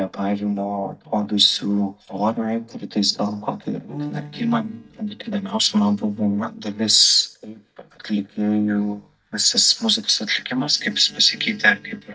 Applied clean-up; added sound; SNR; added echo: neural mask model DeepFilterNet 3.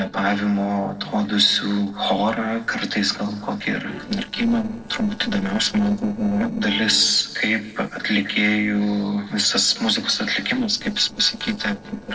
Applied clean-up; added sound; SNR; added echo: neural separator model SepFormer DNS4.